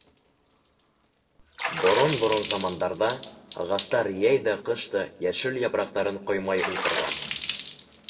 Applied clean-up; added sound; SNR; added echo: none; Water / Splash, splatter; 6 dB; reverberation time 0.9 s.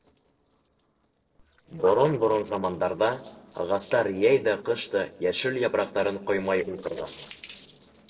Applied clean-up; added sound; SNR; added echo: neural separator model SepFormer DNS4.